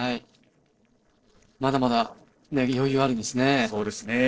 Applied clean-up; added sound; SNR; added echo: neural separator model SepFormer DNS4.